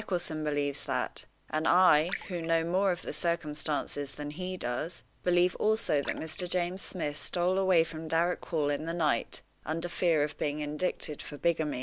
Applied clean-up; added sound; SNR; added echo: none; Liquid; 19 dB; none.